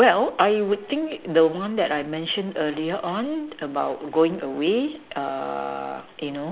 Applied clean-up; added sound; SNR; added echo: none; none; none; none.